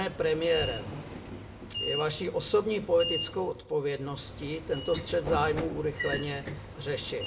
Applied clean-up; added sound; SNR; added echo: none; Sliding door / Train; 7 dB; reverberation time 0.4 s.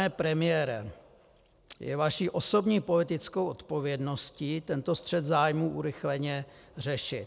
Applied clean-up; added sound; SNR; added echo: none; none; none; none.